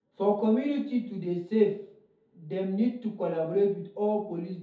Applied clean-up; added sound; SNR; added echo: none; none; none; reverberation time 0.5 s.